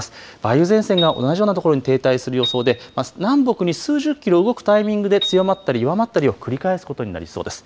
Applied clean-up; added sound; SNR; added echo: none; Piano; 13 dB; none.